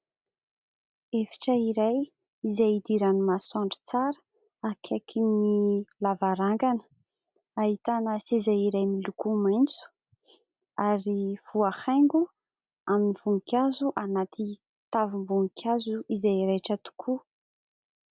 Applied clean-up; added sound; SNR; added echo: none; none; none; none.